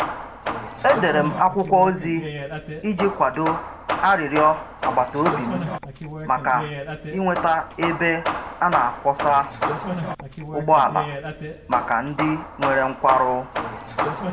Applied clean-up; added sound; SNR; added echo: none; Hammer / Wood; 6 dB; reverberation time 0.2 s.